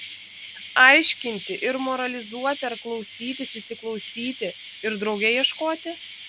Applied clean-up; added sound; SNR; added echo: none; Insect; 13 dB; none.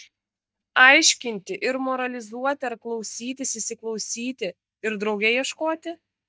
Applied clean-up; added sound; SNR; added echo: neural mask model DeepFilterNet 3.